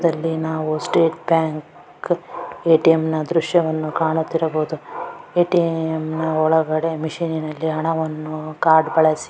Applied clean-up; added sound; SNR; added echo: none; none; none; none.